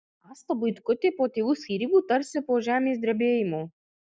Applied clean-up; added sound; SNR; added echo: none; none; none; none.